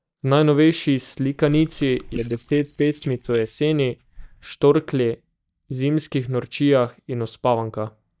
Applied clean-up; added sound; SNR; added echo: neural mask model DeepFilterNet 3.